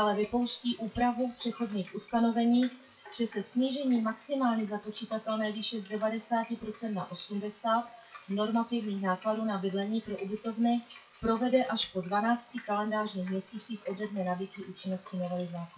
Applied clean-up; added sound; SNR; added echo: classical method WPE with log-MMSE.